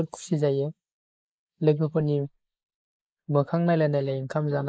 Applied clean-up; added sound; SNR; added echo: neural mask model Resemble Enhance denoiser.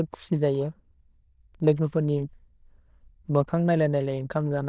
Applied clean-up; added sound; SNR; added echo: neural diffusion model UNIVERSE++.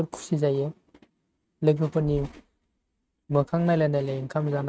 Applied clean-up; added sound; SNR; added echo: neural mask model RNNoise.